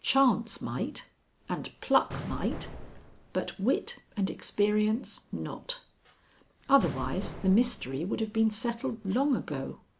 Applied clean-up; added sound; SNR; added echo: none; Explosion; 12 dB; none.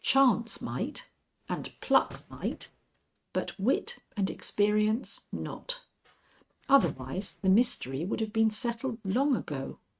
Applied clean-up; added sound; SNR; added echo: neural mask model RNNoise.